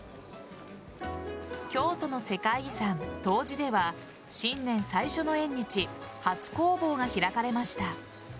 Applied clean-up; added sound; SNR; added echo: none; none; none; none.